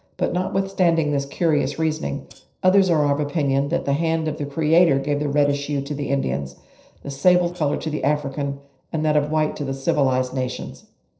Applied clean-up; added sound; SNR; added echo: neural separator model SepFormer DNS4.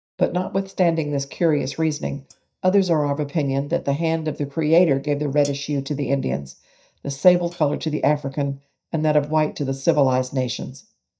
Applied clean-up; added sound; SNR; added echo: neural mask model DeepFilterNet 3.